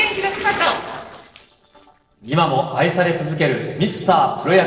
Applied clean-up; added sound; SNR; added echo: neural separator model SepFormer DNS4.